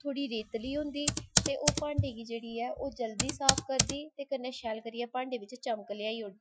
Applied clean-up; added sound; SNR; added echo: classical method Wiener filter.